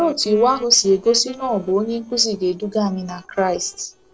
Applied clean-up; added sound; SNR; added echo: neural separator model SepFormer DNS4.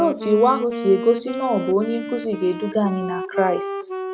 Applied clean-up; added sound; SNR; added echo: none; Wind instrument, woodwind instrument; 9 dB; none.